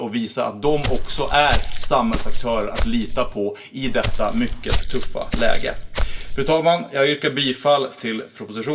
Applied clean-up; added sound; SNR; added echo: none; Walk, footsteps; -2 dB; reverberation time 0.2 s.